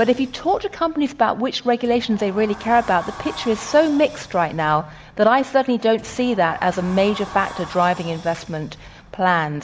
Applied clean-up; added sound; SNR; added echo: none; Sliding door; 18 dB; none.